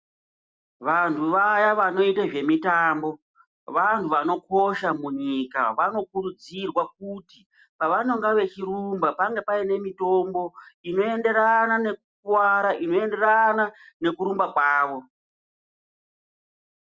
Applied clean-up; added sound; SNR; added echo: none; none; none; none.